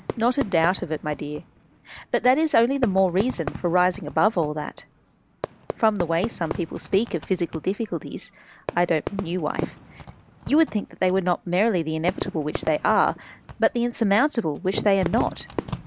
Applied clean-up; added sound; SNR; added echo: none; Fireworks; 12 dB; none.